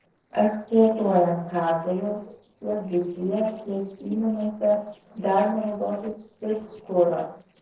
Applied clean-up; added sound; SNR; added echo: neural separator model SepFormer DNS4.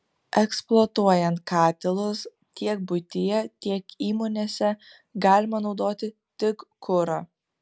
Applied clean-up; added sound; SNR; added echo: none; none; none; none.